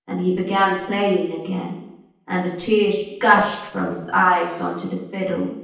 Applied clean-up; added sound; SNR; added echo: neural separator model SepFormer DNS4.